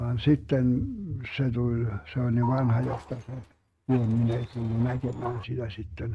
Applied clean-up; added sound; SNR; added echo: neural mask model RNNoise.